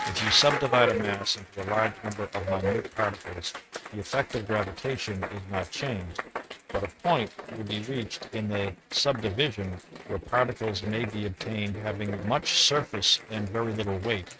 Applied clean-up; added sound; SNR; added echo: neural mask model RNNoise.